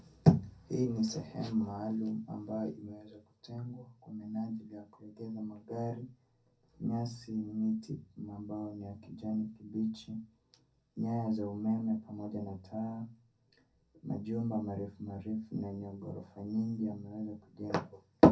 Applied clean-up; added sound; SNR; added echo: none; none; none; reverberation time 0.3 s.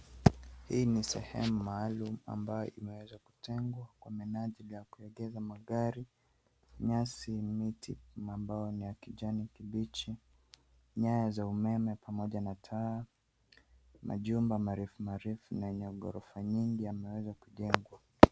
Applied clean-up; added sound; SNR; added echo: none; none; none; none.